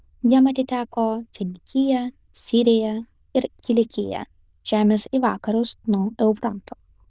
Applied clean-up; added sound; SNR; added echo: neural diffusion model UNIVERSE++.